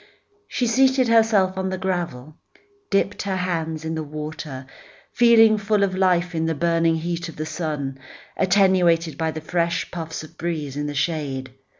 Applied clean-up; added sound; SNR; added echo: none; none; none; none.